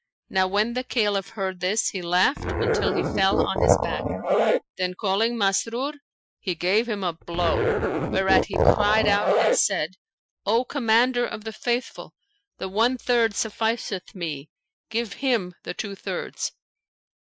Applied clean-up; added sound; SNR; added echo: classical method Wiener filter.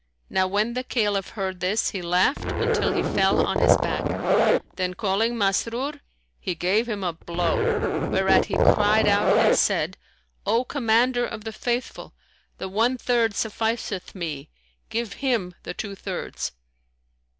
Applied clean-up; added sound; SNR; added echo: none; Zipper (clothing); -3 dB; none.